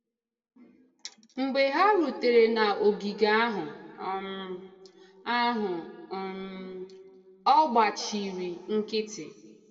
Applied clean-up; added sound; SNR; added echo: none; none; none; reverberation time 1.4 s.